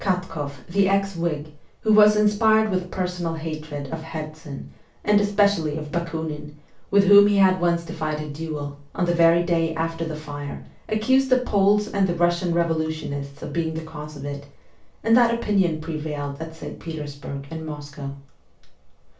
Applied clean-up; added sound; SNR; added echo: none; none; none; reverberation time 0.3 s.